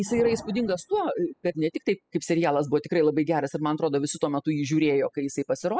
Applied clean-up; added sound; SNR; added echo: classical method spectral subtraction.